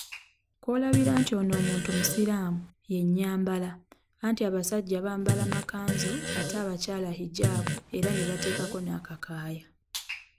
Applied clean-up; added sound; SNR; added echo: none; Fart; 1 dB; none.